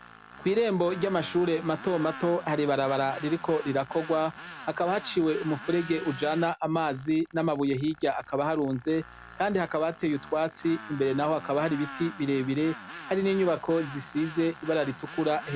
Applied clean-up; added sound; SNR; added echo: none; Tools; 14 dB; none.